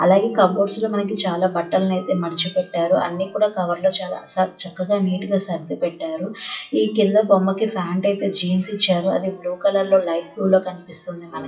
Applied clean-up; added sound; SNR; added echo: classical method WPE with log-MMSE.